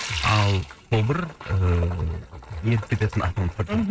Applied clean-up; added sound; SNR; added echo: neural mask model RNNoise.